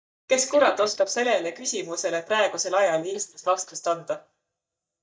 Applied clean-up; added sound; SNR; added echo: neural mask model DeepFilterNet 3.